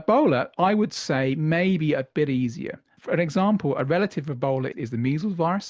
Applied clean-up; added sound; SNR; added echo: none; none; none; none.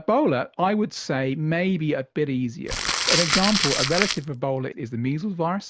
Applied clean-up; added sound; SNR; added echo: none; Crumpling, crinkling; 0 dB; none.